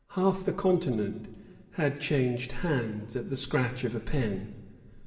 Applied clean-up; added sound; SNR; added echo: none; none; none; reverberation time 2.2 s.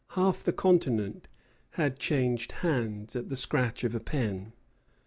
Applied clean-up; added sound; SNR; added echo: none; none; none; none.